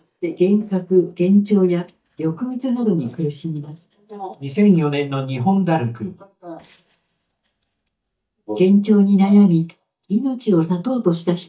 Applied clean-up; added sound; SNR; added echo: neural mask model DeepFilterNet 3.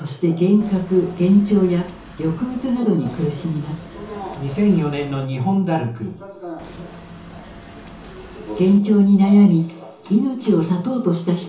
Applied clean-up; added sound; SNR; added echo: none; Boat, Water vehicle; 19 dB; reverberation time 0.6 s.